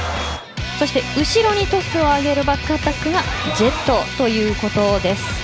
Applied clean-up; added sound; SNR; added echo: none; none; none; none.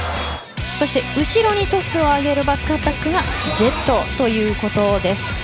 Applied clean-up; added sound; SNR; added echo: none; Bowed string instrument; 13 dB; none.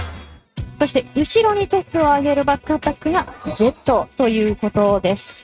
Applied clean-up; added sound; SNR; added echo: neural mask model RNNoise.